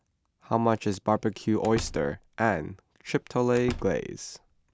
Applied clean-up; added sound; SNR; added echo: none; Slam; 15 dB; none.